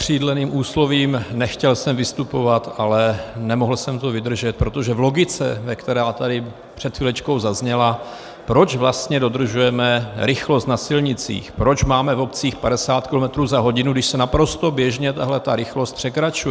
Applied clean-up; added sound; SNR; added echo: none; none; none; none.